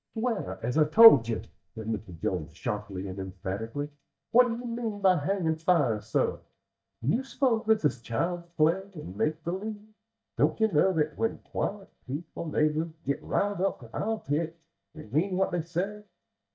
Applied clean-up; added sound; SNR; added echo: neural mask model DeepFilterNet 3.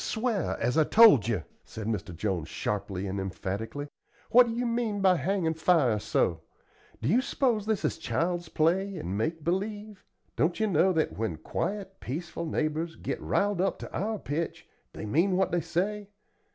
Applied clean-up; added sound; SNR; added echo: none; none; none; none.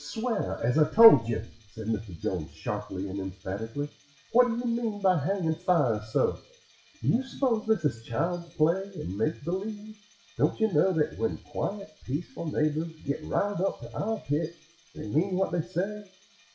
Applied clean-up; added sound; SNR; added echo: classical method WPE with log-MMSE.